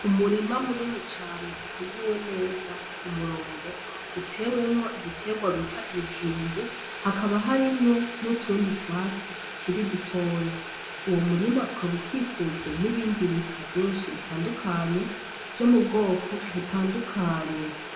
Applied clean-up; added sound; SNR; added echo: none; Boiling; 10 dB; reverberation time 0.8 s.